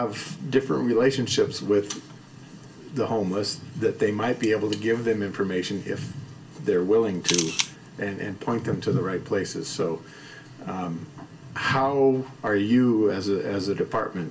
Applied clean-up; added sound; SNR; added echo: none; Camera; 4 dB; reverberation time 0.2 s.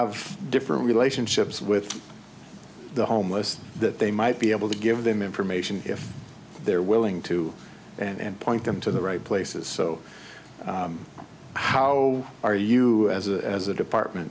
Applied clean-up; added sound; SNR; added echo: none; none; none; none.